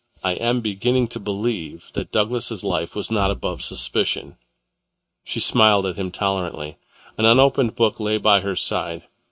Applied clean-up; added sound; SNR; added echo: neural mask model RNNoise.